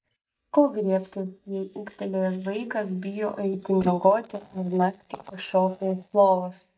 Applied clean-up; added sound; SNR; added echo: neural mask model DeepFilterNet 3.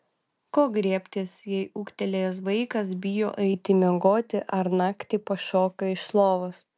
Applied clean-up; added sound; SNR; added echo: none; none; none; none.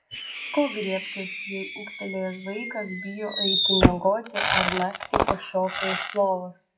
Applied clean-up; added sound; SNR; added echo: classical method WPE with log-MMSE.